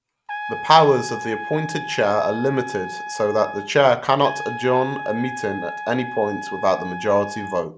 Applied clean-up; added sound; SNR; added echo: none; Trumpet; 10 dB; none.